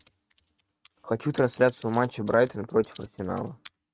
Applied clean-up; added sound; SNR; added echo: neural mask model RNNoise.